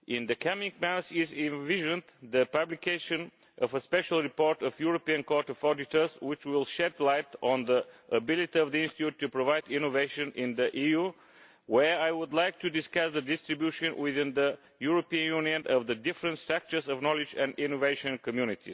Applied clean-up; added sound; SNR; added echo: none; none; none; none.